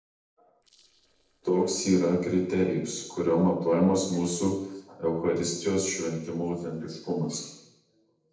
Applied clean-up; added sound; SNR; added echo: neural separator model SepFormer DNS4.